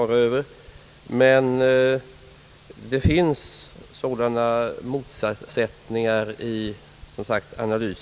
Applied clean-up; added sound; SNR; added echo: none; none; none; none.